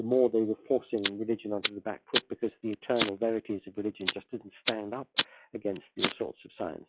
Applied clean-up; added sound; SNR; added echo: classical method log-MMSE.